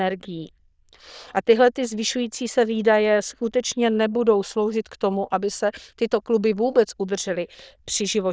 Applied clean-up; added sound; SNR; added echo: neural diffusion model UNIVERSE++.